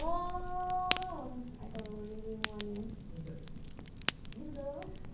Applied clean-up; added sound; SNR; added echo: none; Fire; -1 dB; reverberation time 0.3 s.